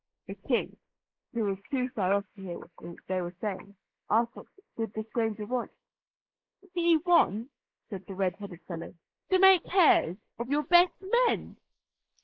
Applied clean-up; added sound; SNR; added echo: neural mask model Resemble Enhance denoiser.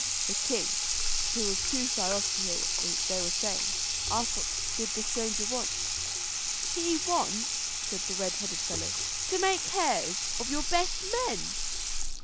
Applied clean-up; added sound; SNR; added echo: none; Sink (filling or washing) / Water tap, faucet; -5 dB; none.